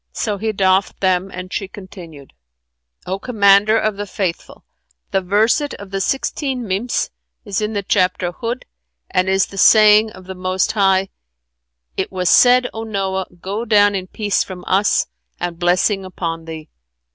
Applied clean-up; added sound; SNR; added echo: none; none; none; none.